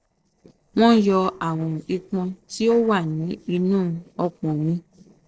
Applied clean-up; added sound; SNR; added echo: neural separator model SepFormer DNS4.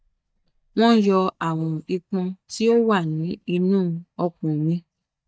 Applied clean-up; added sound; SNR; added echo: neural mask model DeepFilterNet 3.